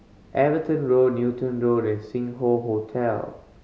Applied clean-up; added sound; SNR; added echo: none; none; none; none.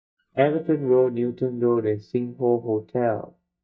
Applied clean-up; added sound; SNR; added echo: neural mask model DeepFilterNet 3.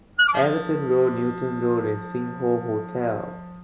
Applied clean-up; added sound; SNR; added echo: none; Wind instrument, woodwind instrument; 5 dB; none.